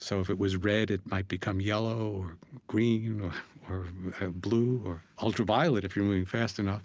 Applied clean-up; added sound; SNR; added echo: none; none; none; none.